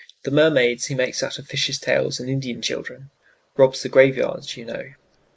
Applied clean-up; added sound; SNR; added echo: neural mask model Resemble Enhance denoiser.